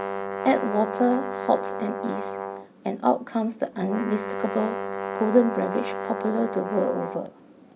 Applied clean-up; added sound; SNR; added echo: none; Brass instrument; 6 dB; none.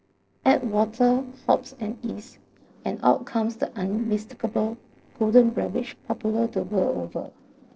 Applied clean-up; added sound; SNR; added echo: neural separator model SepFormer DNS4.